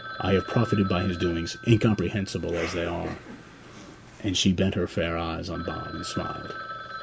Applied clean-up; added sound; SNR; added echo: none; Cough + Telephone; 12 dB; none.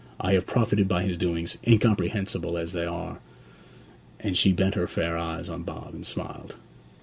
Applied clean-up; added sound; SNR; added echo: none; none; none; none.